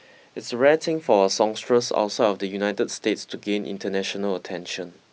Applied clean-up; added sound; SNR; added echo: none; none; none; none.